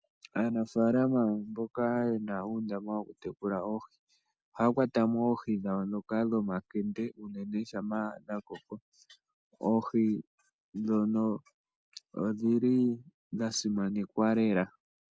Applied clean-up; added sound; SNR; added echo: none; none; none; none.